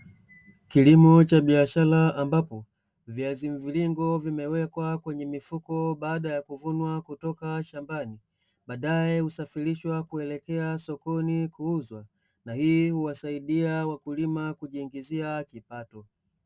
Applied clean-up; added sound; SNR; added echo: none; none; none; none.